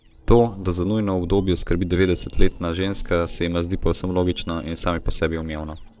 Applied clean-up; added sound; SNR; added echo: neural separator model SepFormer DNS4.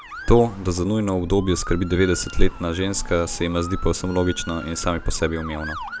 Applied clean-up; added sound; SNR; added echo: none; Motor vehicle (road) / Siren; 16 dB; none.